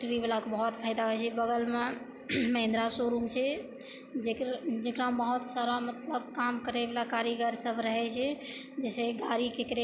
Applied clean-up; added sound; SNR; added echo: none; none; none; none.